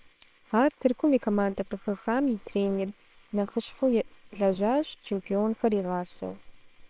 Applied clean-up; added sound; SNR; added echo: neural separator model SepFormer WHAMR!.